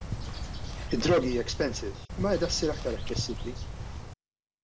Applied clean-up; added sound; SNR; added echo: none; Bird; 4 dB; none.